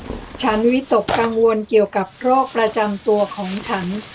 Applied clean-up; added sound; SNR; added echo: none; Tearing; 14 dB; none.